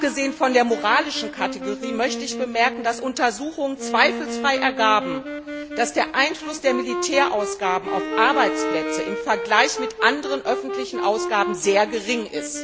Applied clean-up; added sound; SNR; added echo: none; Wind instrument, woodwind instrument + Bowed string instrument; 6 dB; none.